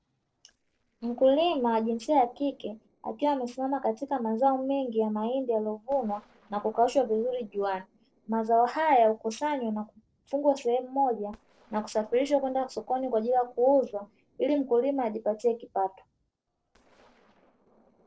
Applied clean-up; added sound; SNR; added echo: neural separator model SepFormer DNS4.